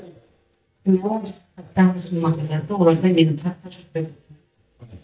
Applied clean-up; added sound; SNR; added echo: neural mask model DeepFilterNet 3.